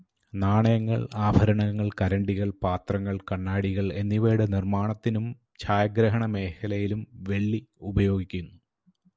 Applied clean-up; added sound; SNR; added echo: none; none; none; none.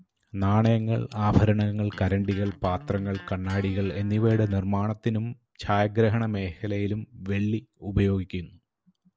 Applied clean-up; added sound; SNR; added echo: none; Electric guitar; 19 dB; none.